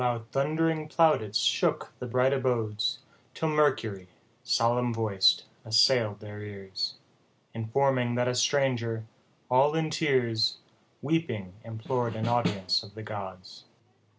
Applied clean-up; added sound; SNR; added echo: none; Snare drum; 7 dB; none.